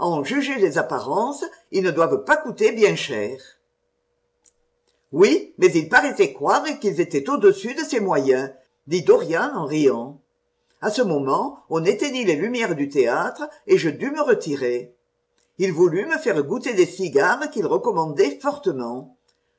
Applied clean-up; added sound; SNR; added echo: none; none; none; none.